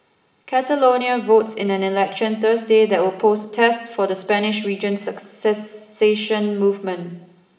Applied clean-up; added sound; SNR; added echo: none; none; none; reverberation time 0.8 s.